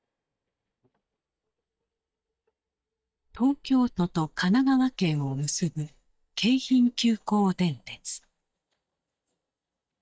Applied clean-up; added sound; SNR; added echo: neural mask model DeepFilterNet 3.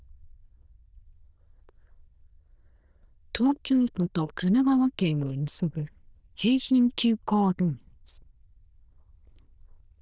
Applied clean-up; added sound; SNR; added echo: neural diffusion model UNIVERSE++.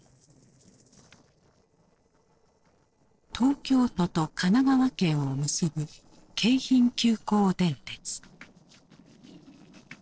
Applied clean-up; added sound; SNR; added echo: neural separator model SepFormer DNS4.